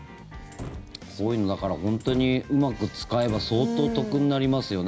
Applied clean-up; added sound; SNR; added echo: none; Slam; 16 dB; none.